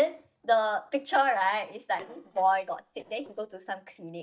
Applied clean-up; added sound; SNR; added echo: neural mask model DeepFilterNet 3.